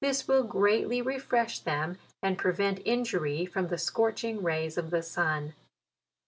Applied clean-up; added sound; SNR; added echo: none; none; none; none.